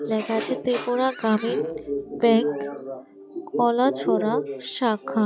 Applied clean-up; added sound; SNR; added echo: none; Livestock, farm animals, working animals; 19 dB; none.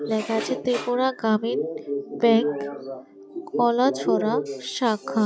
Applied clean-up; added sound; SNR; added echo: none; none; none; none.